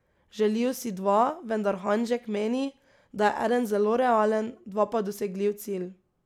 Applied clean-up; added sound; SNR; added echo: none; none; none; none.